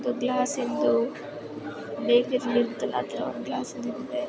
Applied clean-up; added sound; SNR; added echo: none; none; none; none.